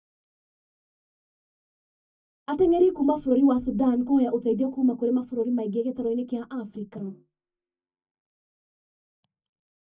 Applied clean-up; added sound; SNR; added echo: neural mask model DeepFilterNet 3.